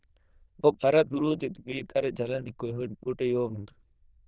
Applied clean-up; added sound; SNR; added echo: neural diffusion model UNIVERSE++.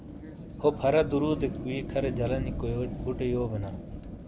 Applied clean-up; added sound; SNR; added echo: none; Fire; 6 dB; none.